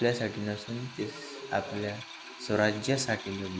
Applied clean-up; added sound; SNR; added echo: none; Drill; 14 dB; none.